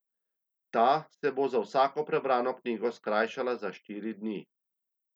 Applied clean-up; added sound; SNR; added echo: none; none; none; none.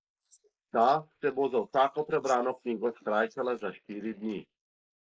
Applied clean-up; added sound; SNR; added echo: neural mask model Resemble Enhance denoiser.